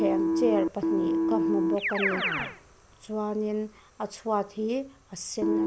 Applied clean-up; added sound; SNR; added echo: none; Keyboard (musical); -2 dB; none.